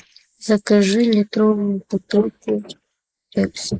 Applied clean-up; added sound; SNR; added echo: neural mask model Resemble Enhance denoiser.